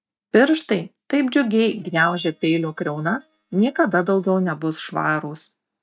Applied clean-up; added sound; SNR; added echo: neural mask model DeepFilterNet 3.